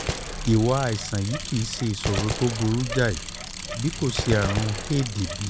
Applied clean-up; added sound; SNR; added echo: none; Bicycle + Gunshot, gunfire; 6 dB; none.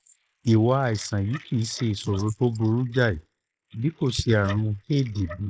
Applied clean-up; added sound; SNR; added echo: neural mask model Resemble Enhance denoiser.